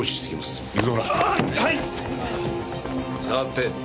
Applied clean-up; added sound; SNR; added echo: none; none; none; none.